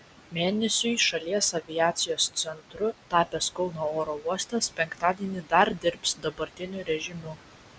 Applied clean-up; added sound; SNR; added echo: none; none; none; none.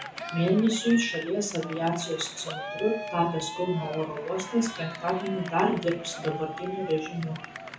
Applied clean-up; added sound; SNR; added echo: none; Cheering; 10 dB; reverberation time 0.6 s.